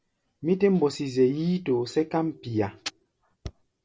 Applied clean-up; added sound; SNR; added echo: none; none; none; none.